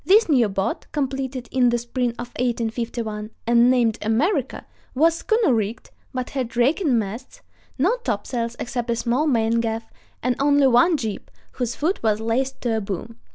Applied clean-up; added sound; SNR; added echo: none; none; none; none.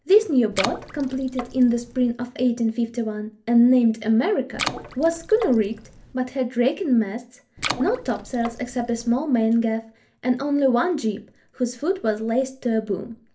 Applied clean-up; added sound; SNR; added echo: none; Water / Splash, splatter; 11 dB; reverberation time 0.3 s.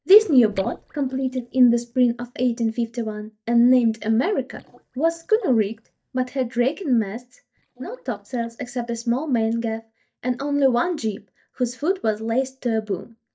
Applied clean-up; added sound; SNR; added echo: neural mask model DeepFilterNet 3.